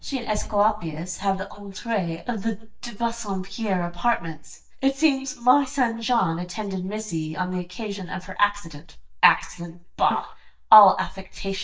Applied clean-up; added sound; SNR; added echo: neural mask model DeepFilterNet 3.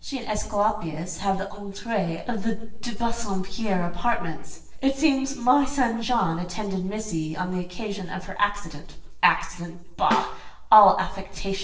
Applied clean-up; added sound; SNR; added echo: neural separator model SepFormer DNS4.